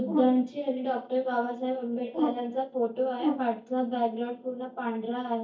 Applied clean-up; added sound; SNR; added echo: neural mask model DeepFilterNet 3.